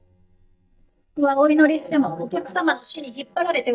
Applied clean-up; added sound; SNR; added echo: neural mask model DeepFilterNet 3.